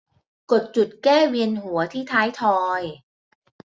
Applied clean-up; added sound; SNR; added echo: none; none; none; none.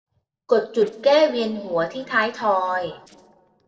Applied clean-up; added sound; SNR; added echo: neural separator model SepFormer DNS4.